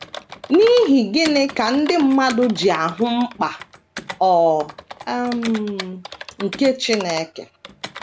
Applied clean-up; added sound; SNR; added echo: none; Computer keyboard; 16 dB; none.